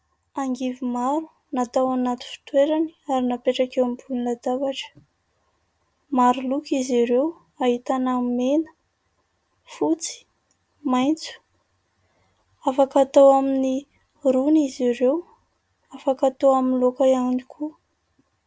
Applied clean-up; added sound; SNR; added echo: none; none; none; none.